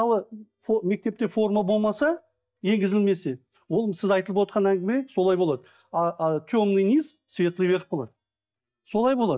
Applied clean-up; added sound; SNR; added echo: neural mask model DeepFilterNet 3.